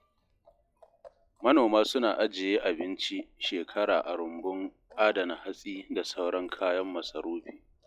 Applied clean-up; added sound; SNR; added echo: classical method log-MMSE.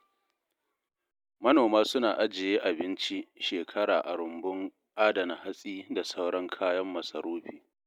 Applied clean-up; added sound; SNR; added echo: none; none; none; none.